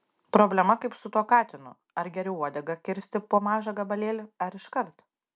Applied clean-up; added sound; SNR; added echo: none; none; none; none.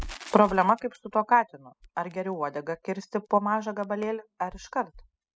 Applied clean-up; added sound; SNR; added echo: classical method spectral subtraction.